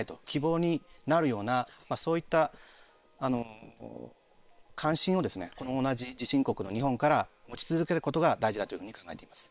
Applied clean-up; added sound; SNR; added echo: neural separator model SepFormer WHAM!.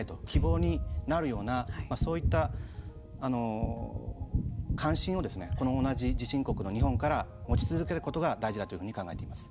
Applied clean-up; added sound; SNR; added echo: none; Gunshot, gunfire; 1 dB; none.